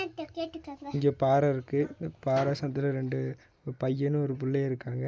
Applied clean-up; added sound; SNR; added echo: none; none; none; none.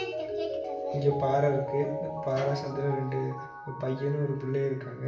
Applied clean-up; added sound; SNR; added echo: none; Mallet percussion; 6 dB; reverberation time 0.7 s.